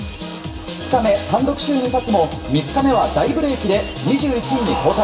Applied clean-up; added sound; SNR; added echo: none; Wind instrument, woodwind instrument; 20 dB; reverberation time 0.7 s.